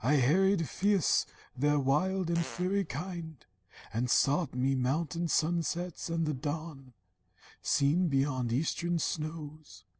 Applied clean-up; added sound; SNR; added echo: none; Fart; 16 dB; none.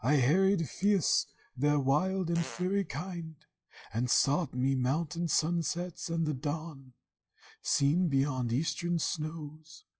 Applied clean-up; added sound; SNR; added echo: classical method log-MMSE.